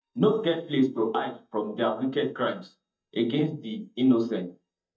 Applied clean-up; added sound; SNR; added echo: neural mask model DeepFilterNet 3.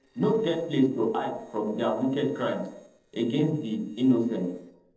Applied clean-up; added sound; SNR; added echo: neural separator model SepFormer DNS4.